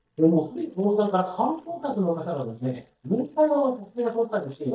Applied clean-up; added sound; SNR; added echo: neural mask model DeepFilterNet 3.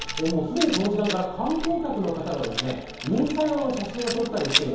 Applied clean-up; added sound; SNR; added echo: none; Rattle; 7 dB; reverberation time 2.2 s.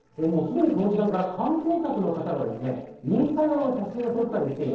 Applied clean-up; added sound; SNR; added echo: neural separator model SepFormer DNS4.